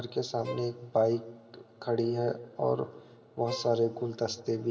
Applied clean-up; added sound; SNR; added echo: none; Bowed string instrument; 14 dB; reverberation time 2.8 s.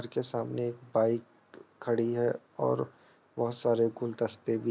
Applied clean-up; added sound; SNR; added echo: none; none; none; none.